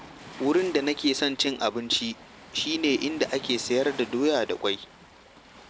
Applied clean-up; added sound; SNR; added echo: none; Waves, surf; 17 dB; none.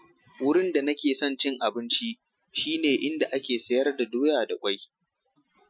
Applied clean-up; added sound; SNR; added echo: classical method Wiener filter.